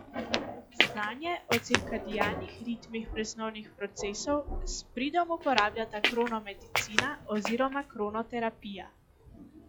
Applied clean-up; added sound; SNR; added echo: classical method log-MMSE.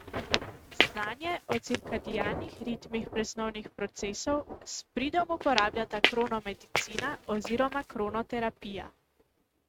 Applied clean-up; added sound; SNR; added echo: neural mask model RNNoise.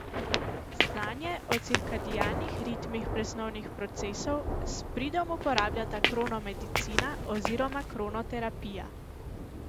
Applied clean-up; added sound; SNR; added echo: none; Squeak / Walk, footsteps + Thunder / Rain; -1 dB; none.